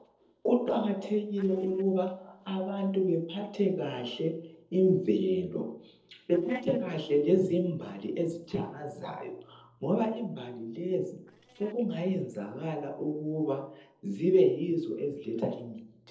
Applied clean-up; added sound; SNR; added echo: neural separator model SepFormer DNS4.